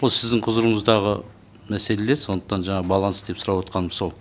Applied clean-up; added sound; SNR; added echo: none; none; none; none.